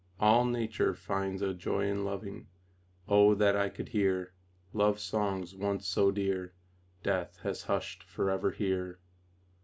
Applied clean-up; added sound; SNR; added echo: none; none; none; none.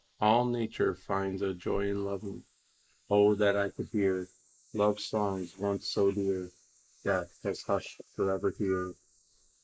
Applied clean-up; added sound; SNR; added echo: neural mask model Resemble Enhance denoiser.